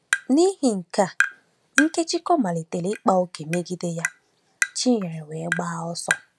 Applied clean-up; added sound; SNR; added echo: none; Tap; 6 dB; none.